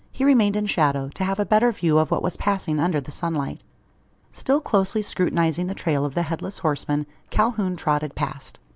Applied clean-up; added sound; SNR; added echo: none; none; none; none.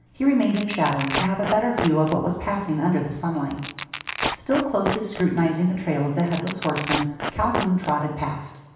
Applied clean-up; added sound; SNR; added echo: none; Tearing; 8 dB; reverberation time 0.9 s.